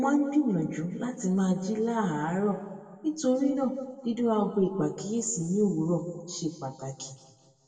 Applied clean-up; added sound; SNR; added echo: none; none; none; reverberation time 1.4 s.